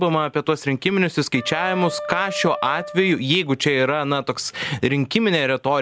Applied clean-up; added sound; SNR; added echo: none; Wind instrument, woodwind instrument; 12 dB; none.